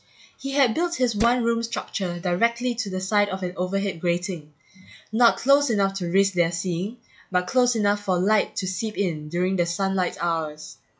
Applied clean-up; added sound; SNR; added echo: classical method log-MMSE.